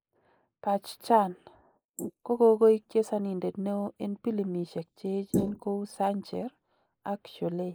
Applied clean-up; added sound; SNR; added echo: neural mask model Resemble Enhance denoiser.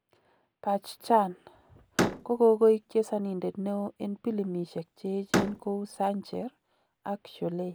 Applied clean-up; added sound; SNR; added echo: none; Slam; 7 dB; none.